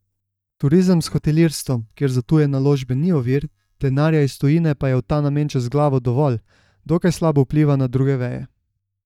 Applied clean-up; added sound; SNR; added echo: neural mask model DeepFilterNet 3.